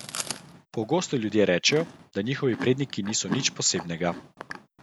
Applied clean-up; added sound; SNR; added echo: none; Chewing, mastication; 12 dB; none.